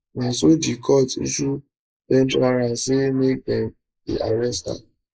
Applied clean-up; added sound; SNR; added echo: neural mask model Resemble Enhance denoiser.